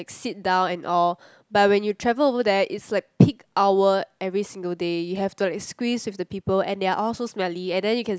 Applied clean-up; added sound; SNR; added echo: none; none; none; none.